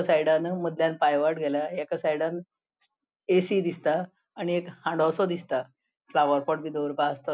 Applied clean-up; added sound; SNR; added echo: none; none; none; none.